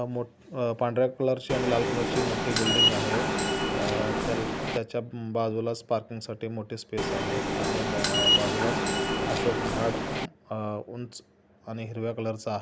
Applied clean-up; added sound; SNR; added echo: none; Subway, metro, underground; -4 dB; none.